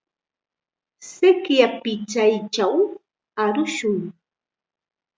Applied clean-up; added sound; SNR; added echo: none; none; none; none.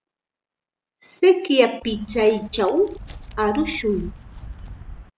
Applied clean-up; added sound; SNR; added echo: none; Walk, footsteps; 15 dB; none.